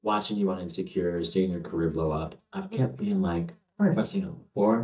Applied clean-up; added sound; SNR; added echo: neural mask model DeepFilterNet 3.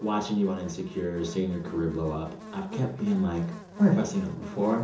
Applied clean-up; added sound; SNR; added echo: none; Buzz; 16 dB; reverberation time 0.6 s.